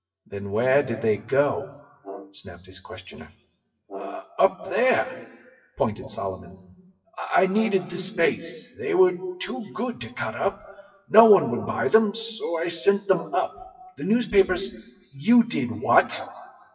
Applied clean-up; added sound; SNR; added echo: classical method WPE with log-MMSE.